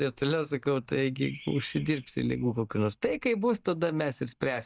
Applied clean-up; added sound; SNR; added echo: neural mask model DeepFilterNet 3.